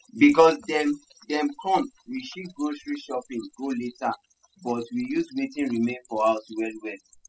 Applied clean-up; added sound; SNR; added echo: classical method spectral subtraction.